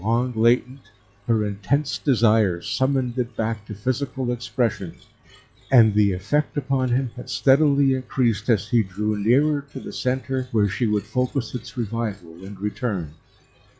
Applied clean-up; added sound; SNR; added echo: classical method log-MMSE.